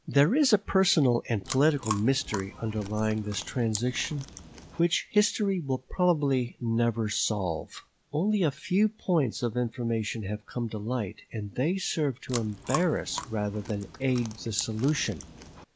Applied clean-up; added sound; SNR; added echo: none; Chewing, mastication; 13 dB; none.